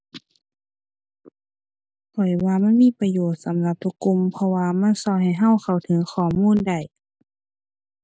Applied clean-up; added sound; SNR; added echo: none; none; none; none.